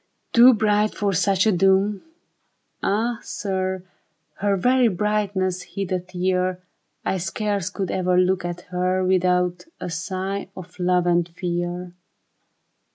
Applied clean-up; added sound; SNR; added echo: none; none; none; none.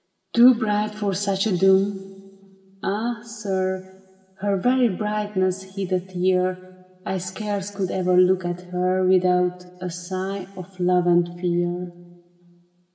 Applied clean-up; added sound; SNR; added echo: none; none; none; reverberation time 2.4 s.